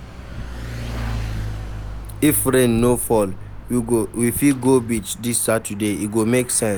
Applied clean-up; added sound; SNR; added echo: none; Mechanisms / Bicycle; 10 dB; none.